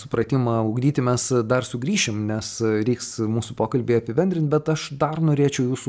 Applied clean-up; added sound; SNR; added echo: none; none; none; none.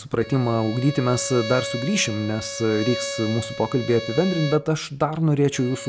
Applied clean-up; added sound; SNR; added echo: none; Bowed string instrument; 11 dB; none.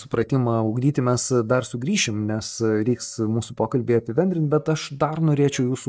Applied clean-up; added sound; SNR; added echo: neural mask model DeepFilterNet 3.